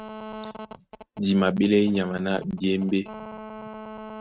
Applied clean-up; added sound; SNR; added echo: neural mask model RNNoise.